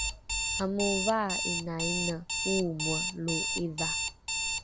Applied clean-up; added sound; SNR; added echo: none; Alarm; -1 dB; none.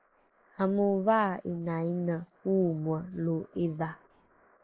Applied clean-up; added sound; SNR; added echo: neural mask model Resemble Enhance denoiser.